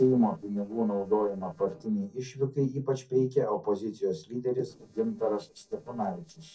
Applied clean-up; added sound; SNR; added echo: neural separator model SepFormer DNS4.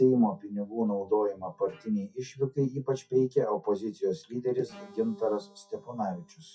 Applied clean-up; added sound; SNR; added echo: classical method WPE with log-MMSE.